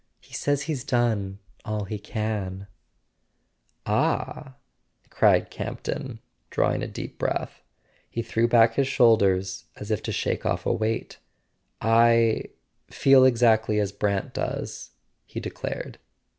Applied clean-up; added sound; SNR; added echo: none; none; none; none.